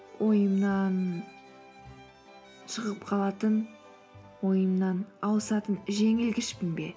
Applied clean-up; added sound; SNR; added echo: none; none; none; none.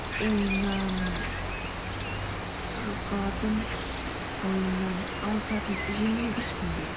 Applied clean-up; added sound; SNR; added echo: none; Cricket; 0 dB; none.